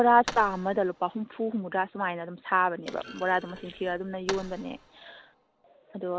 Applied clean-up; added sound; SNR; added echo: none; Thump, thud; 17 dB; none.